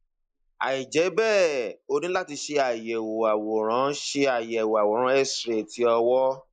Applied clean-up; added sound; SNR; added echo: neural mask model Resemble Enhance denoiser.